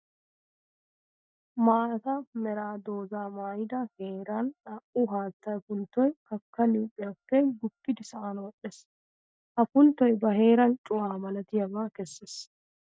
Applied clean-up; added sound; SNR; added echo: neural mask model DeepFilterNet 3.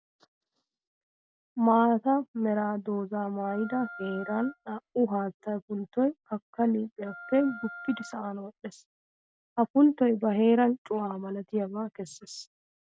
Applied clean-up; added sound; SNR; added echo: none; Wind instrument, woodwind instrument; 16 dB; none.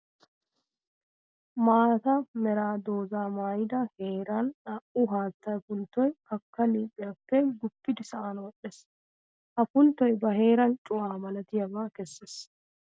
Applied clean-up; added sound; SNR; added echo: none; none; none; none.